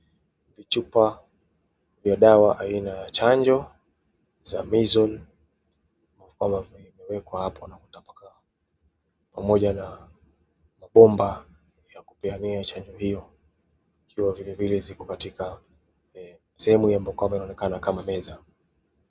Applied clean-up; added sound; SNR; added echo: none; none; none; none.